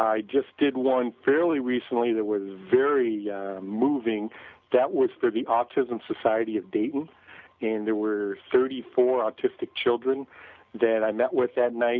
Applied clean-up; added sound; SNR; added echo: none; none; none; none.